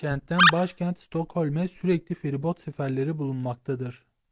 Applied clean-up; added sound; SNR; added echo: none; Animal; -4 dB; none.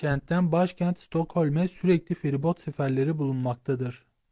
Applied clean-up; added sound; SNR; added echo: none; none; none; none.